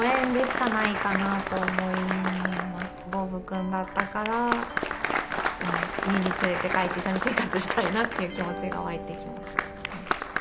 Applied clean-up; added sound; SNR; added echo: none; Applause; 2 dB; none.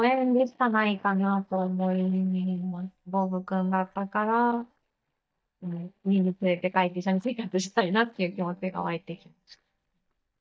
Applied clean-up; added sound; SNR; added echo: neural mask model DeepFilterNet 3.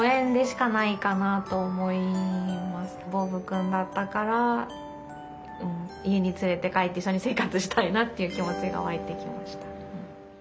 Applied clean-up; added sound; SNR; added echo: none; none; none; none.